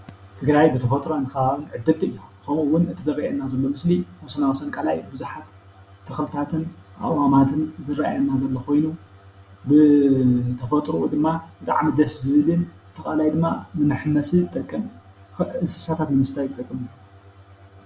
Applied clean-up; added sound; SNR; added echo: none; none; none; none.